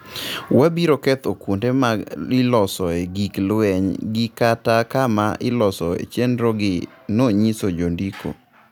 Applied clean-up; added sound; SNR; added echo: none; none; none; none.